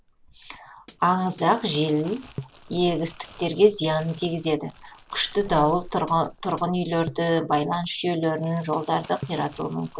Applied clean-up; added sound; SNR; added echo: none; Hi-hat + Crumpling, crinkling; 19 dB; none.